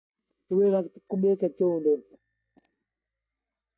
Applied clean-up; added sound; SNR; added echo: neural mask model DeepFilterNet 3.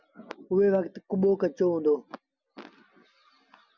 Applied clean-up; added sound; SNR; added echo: none; none; none; none.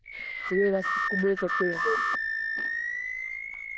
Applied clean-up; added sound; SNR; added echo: neural diffusion model UNIVERSE++.